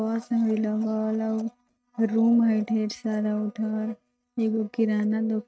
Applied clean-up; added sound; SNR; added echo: neural mask model RNNoise.